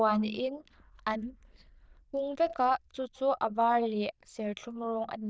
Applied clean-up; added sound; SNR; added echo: neural diffusion model UNIVERSE++.